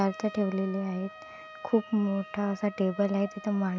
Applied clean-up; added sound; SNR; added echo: none; Trumpet; 17 dB; none.